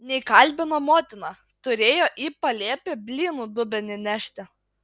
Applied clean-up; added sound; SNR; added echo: none; none; none; none.